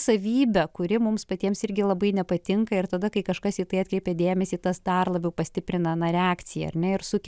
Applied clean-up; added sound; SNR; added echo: none; none; none; none.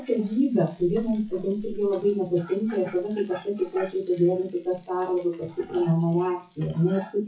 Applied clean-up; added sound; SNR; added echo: classical method WPE with log-MMSE.